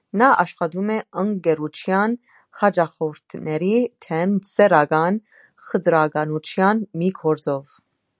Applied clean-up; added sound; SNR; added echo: none; none; none; none.